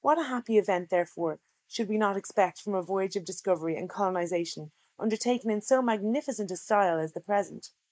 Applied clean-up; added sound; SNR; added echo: neural mask model Resemble Enhance denoiser.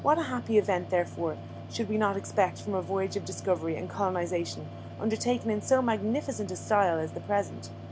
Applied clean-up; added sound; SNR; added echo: none; Mechanical fan; 12 dB; none.